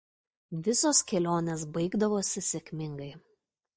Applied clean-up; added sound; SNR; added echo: neural mask model DeepFilterNet 3.